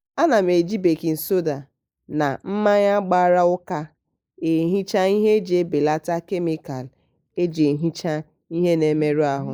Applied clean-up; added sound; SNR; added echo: neural mask model Resemble Enhance denoiser.